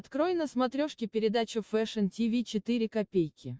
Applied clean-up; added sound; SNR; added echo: none; none; none; none.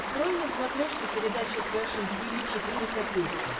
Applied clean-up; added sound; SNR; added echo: none; Stream; 0 dB; reverberation time 0.7 s.